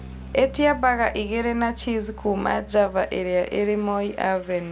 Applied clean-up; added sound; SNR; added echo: none; Bass guitar; 17 dB; none.